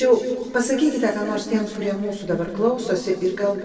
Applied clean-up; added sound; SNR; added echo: neural separator model SepFormer DNS4.